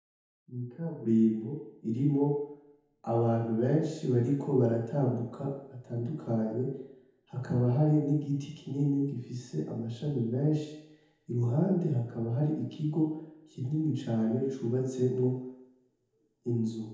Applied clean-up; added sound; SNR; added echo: none; none; none; reverberation time 0.9 s.